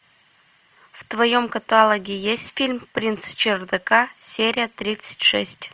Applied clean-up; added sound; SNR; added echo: none; none; none; none.